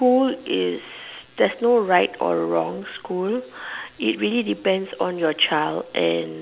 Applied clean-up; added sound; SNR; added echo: none; none; none; none.